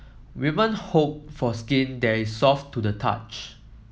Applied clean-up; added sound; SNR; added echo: none; none; none; none.